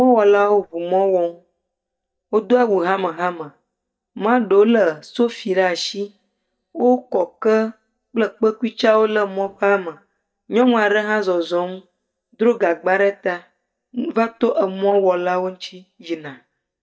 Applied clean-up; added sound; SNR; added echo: neural mask model DeepFilterNet 3.